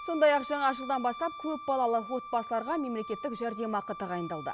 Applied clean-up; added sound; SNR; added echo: none; Wind instrument, woodwind instrument; 12 dB; none.